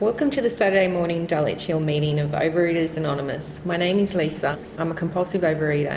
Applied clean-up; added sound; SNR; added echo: none; none; none; none.